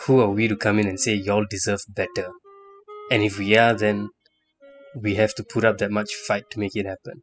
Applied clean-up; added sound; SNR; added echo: classical method spectral subtraction.